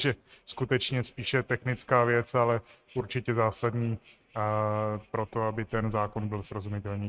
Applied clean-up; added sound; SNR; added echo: neural mask model RNNoise.